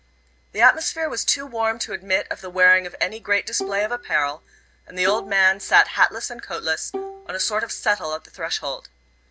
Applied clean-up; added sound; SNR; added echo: none; Bowed string instrument; 13 dB; none.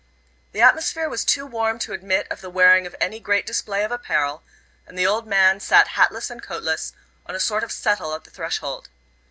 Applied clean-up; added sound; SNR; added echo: none; none; none; none.